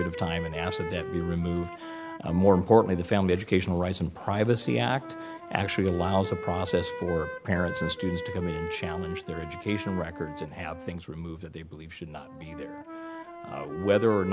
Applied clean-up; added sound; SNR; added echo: none; Wind instrument, woodwind instrument; 11 dB; none.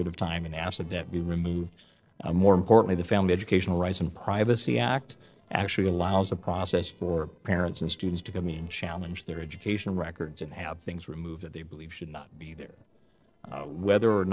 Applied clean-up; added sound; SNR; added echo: neural separator model SepFormer DNS4.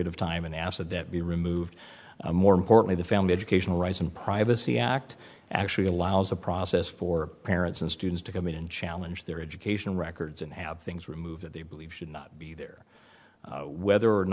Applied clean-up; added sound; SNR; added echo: none; none; none; none.